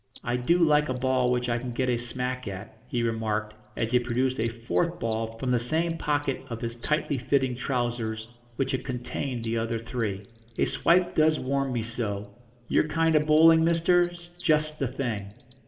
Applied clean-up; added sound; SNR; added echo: none; Bird; 19 dB; reverberation time 1.5 s.